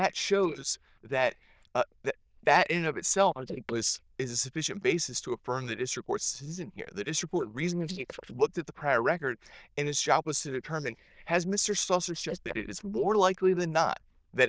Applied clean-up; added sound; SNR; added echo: neural diffusion model UNIVERSE++.